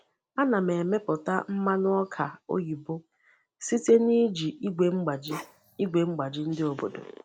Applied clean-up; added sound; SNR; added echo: none; Bark; 16 dB; none.